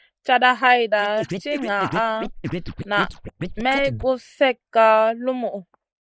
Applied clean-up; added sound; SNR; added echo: neural mask model Resemble Enhance denoiser.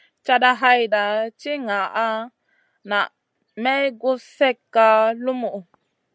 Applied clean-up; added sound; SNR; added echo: none; none; none; none.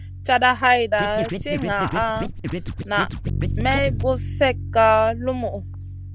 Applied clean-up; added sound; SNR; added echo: none; Bass guitar + Scratching (performance technique); 6 dB; none.